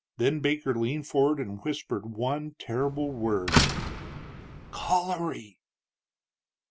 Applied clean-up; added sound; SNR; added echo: none; Slam; 0 dB; none.